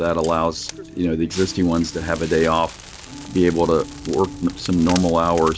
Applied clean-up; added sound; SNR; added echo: none; Crackle; 15 dB; none.